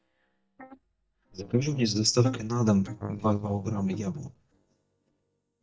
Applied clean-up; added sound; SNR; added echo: neural mask model DeepFilterNet 3.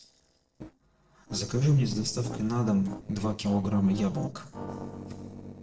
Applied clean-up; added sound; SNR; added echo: neural separator model SepFormer DNS4.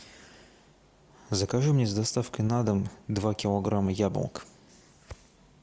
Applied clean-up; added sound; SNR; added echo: none; none; none; none.